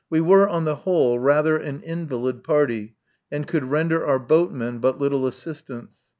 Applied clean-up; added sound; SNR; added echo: none; none; none; none.